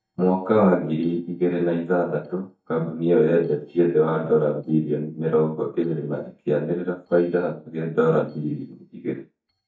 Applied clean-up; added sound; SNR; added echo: neural mask model DeepFilterNet 3.